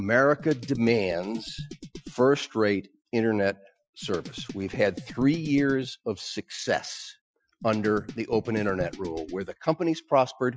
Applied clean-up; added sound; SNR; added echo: classical method Wiener filter.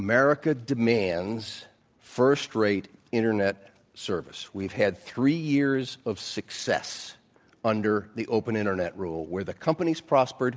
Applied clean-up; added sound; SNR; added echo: none; none; none; none.